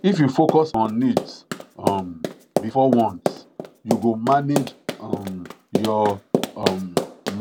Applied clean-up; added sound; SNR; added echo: none; Run; 5 dB; none.